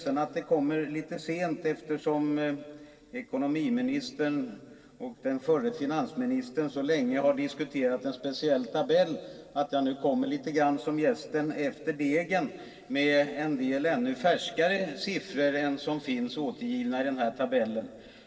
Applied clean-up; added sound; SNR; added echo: none; none; none; reverberation time 2.7 s.